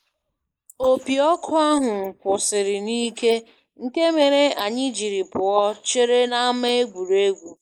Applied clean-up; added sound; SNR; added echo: neural mask model Resemble Enhance denoiser.